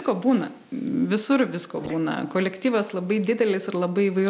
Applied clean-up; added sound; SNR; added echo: neural mask model Resemble Enhance denoiser.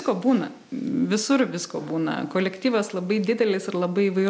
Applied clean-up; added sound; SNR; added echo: none; none; none; none.